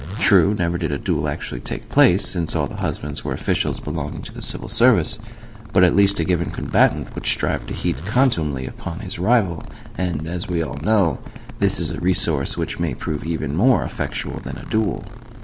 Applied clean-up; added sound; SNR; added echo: none; Zipper (clothing); 14 dB; none.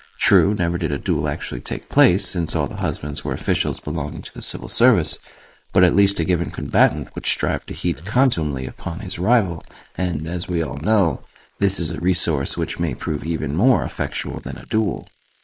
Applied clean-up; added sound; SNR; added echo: neural mask model Resemble Enhance denoiser.